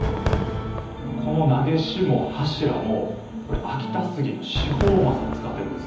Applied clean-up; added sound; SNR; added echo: none; Fireworks; 6 dB; reverberation time 1.3 s.